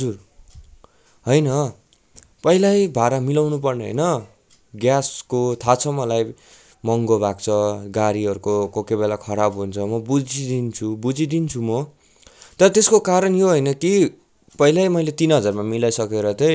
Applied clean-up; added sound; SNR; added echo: none; none; none; none.